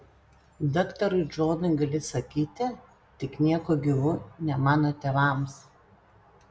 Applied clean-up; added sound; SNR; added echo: none; none; none; none.